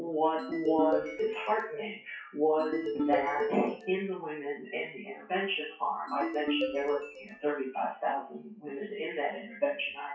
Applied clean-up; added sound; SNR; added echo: classical method WPE with log-MMSE.